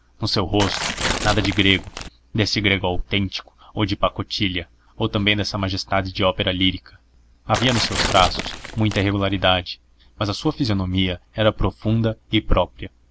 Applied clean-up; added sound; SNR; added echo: none; Tearing; 4 dB; none.